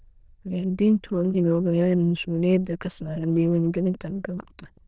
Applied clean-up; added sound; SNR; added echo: neural diffusion model UNIVERSE++.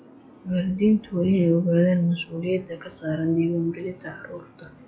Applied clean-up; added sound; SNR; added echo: classical method log-MMSE.